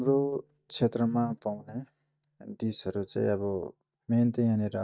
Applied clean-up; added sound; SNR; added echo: neural mask model DeepFilterNet 3.